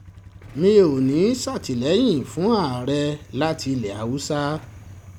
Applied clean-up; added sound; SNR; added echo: none; Idling / Engine starting / Motorcycle / Accelerating, revving, vroom; 19 dB; none.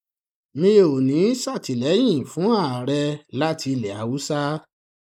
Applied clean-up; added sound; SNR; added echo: neural mask model Resemble Enhance denoiser.